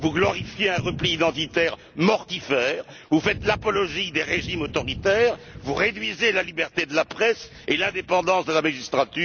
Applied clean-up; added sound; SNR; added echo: none; Thunder; 15 dB; none.